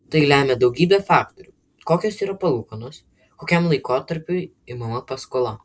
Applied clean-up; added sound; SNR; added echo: none; none; none; none.